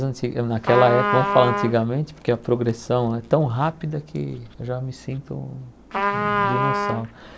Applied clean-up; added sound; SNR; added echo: none; Trumpet; 1 dB; none.